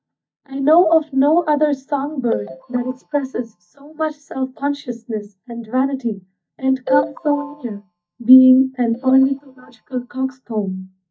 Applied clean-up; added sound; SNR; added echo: neural mask model DeepFilterNet 3.